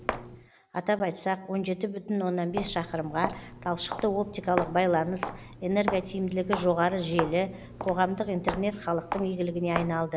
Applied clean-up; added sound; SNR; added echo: none; Walk, footsteps; 9 dB; none.